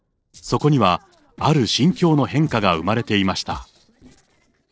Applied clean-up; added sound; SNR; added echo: neural separator model SepFormer DNS4.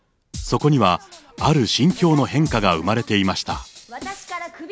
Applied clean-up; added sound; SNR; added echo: none; Drum kit; 17 dB; none.